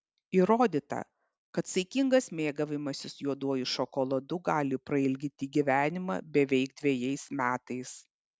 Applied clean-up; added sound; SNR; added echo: none; none; none; none.